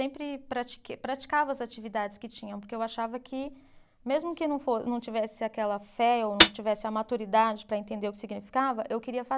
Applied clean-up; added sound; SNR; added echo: none; Hi-hat; -4 dB; none.